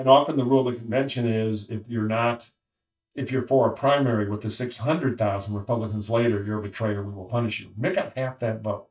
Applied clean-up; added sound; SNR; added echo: neural mask model DeepFilterNet 3.